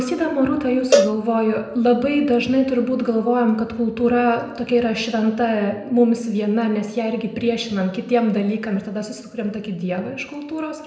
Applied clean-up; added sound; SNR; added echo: none; Cowbell; 3 dB; reverberation time 0.8 s.